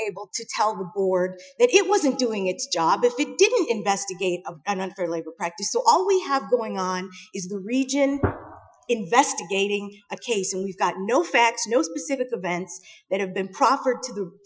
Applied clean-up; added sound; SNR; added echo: classical method Wiener filter.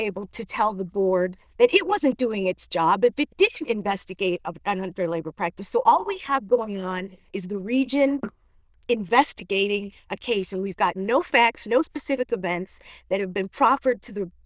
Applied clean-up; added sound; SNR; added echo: neural diffusion model UNIVERSE++.